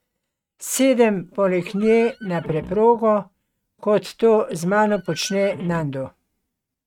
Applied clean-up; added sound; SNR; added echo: neural mask model RNNoise.